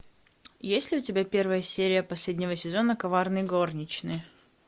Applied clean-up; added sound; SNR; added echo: none; none; none; none.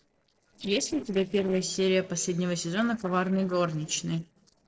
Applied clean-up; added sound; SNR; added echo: neural separator model SepFormer DNS4.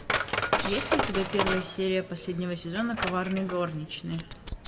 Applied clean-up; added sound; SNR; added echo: none; Coin (dropping); 1 dB; reverberation time 0.9 s.